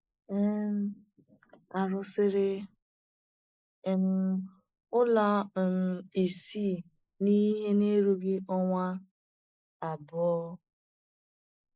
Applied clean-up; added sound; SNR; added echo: neural mask model Resemble Enhance denoiser.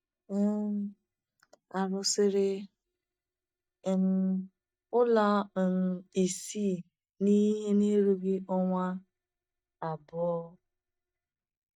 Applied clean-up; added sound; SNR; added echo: neural mask model DeepFilterNet 3.